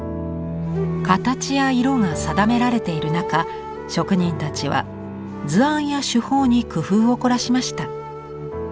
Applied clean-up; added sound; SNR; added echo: none; none; none; none.